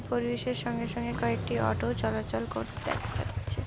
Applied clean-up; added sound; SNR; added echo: none; Engine starting / Motorcycle; 2 dB; none.